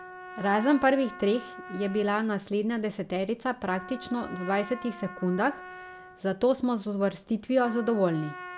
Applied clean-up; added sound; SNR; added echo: none; Trumpet; 16 dB; none.